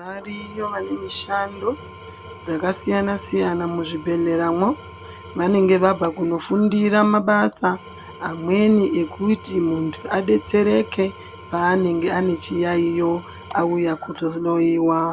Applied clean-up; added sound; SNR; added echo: none; Engine / Tools; 19 dB; none.